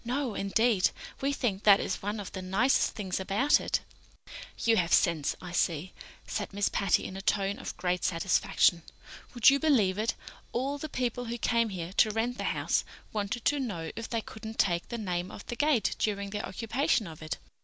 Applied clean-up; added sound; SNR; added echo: none; none; none; none.